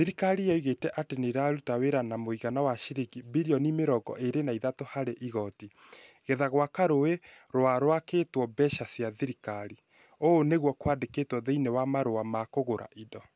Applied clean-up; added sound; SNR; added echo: none; none; none; none.